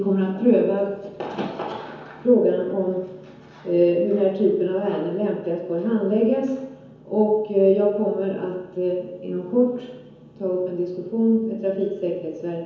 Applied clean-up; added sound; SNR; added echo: none; none; none; reverberation time 1.0 s.